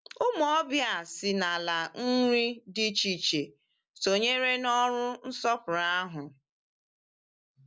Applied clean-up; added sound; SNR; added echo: none; none; none; none.